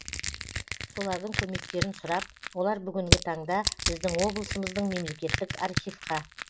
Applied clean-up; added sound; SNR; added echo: none; Crushing; 0 dB; none.